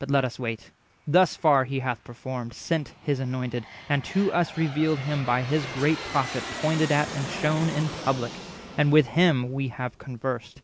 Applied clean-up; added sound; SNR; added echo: none; Aircraft; 13 dB; none.